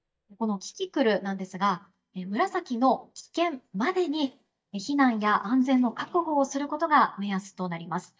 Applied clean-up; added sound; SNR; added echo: neural mask model DeepFilterNet 3.